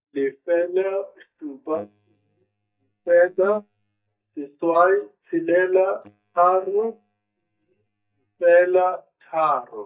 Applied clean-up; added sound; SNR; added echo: neural mask model DeepFilterNet 3.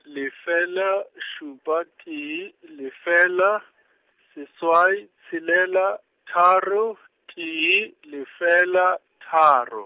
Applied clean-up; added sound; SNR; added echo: none; none; none; none.